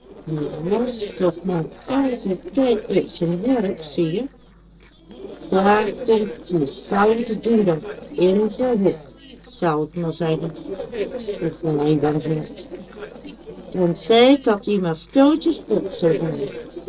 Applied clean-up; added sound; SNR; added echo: neural separator model SepFormer DNS4.